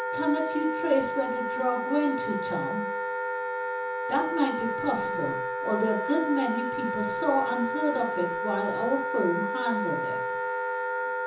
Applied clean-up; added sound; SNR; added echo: none; Wind instrument, woodwind instrument; 0 dB; reverberation time 0.7 s.